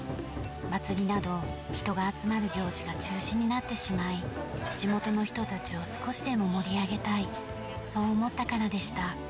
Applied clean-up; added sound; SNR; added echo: none; Hammer; 13 dB; none.